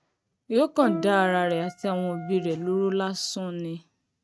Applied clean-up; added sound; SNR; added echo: neural mask model RNNoise.